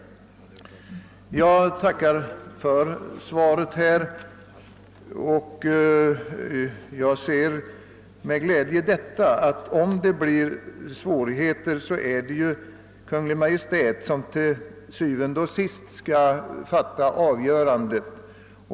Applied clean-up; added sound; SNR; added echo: none; none; none; none.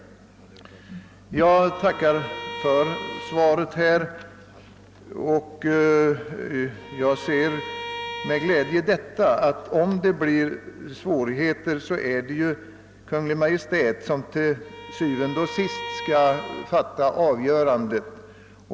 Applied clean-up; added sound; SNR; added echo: none; Bowed string instrument; 12 dB; none.